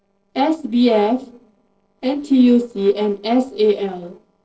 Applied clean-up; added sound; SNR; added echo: neural separator model SepFormer DNS4.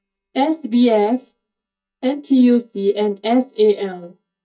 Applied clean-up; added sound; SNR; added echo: neural mask model DeepFilterNet 3.